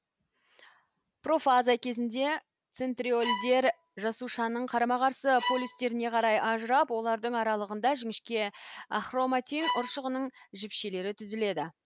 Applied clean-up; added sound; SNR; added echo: none; Bowed string instrument; 7 dB; none.